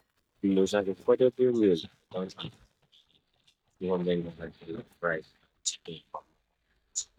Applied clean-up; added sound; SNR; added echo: neural mask model DeepFilterNet 3.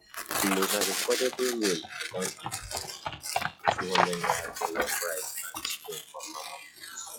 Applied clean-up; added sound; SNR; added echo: classical method log-MMSE.